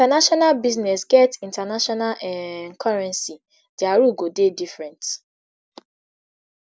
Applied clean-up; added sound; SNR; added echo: none; none; none; none.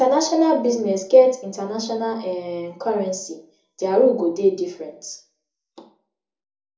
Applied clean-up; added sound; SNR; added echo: none; none; none; reverberation time 0.6 s.